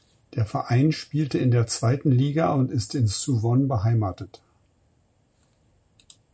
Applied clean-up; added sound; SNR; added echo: none; none; none; none.